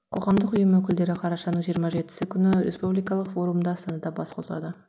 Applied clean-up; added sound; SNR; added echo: none; none; none; none.